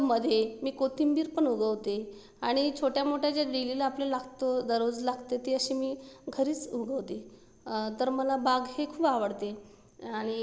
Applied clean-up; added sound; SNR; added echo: none; none; none; none.